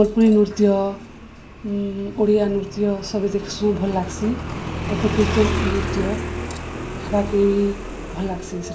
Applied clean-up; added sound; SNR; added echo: none; Motorcycle; 7 dB; reverberation time 0.4 s.